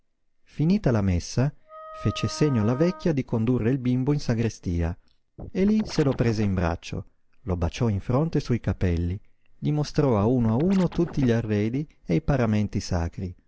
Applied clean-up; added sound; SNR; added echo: none; Wind instrument, woodwind instrument + Scratching (performance technique); 14 dB; none.